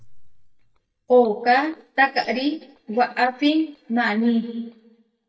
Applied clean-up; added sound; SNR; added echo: neural mask model DeepFilterNet 3.